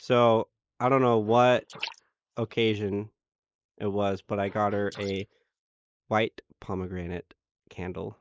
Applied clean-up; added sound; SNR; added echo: neural mask model Resemble Enhance denoiser.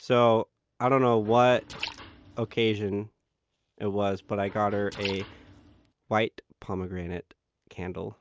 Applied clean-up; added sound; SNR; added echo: none; Liquid; 16 dB; none.